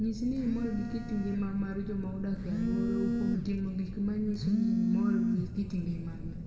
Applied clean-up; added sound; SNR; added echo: none; Telephone; 1 dB; reverberation time 2.1 s.